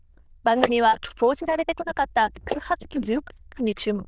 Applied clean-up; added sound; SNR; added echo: neural diffusion model UNIVERSE++.